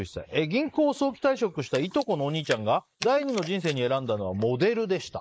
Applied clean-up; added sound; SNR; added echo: neural mask model Resemble Enhance denoiser.